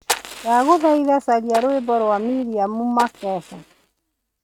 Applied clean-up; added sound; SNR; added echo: neural mask model RNNoise.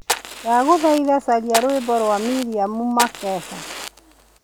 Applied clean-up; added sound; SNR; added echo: none; Fire; 10 dB; none.